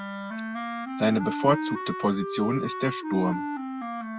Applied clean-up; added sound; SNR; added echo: none; Wind instrument, woodwind instrument; 4 dB; none.